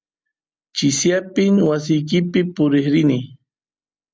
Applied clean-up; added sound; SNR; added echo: none; none; none; none.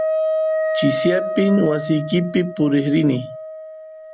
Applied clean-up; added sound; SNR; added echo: none; Wind instrument, woodwind instrument; 4 dB; none.